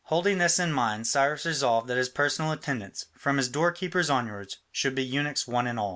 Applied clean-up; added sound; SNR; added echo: none; none; none; none.